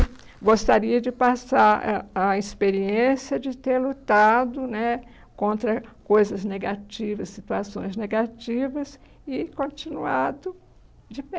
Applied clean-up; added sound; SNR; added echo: none; none; none; none.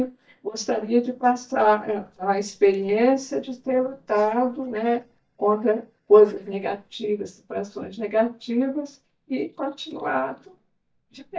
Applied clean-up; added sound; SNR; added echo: neural mask model DeepFilterNet 3.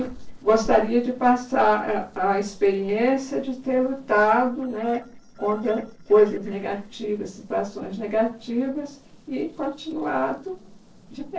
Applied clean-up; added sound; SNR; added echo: neural separator model SepFormer DNS4.